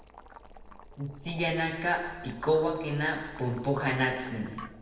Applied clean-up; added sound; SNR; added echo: none; Boiling; 17 dB; reverberation time 1.3 s.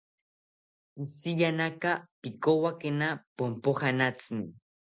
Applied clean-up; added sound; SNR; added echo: none; none; none; none.